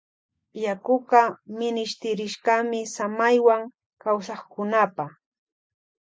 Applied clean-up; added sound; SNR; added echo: none; none; none; none.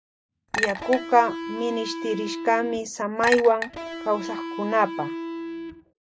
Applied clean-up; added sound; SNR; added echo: none; Electric guitar + Chink, clink; 6 dB; none.